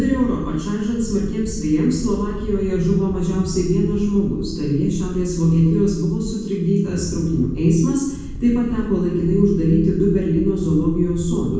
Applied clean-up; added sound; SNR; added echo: none; Wind; 11 dB; reverberation time 1.1 s.